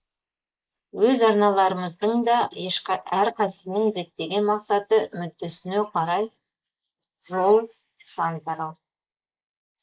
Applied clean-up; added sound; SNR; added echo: neural mask model Resemble Enhance denoiser.